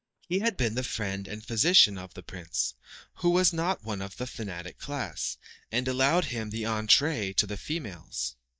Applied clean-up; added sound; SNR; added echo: neural mask model DeepFilterNet 3.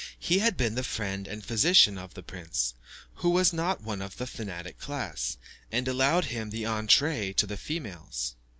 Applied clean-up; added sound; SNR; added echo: none; none; none; none.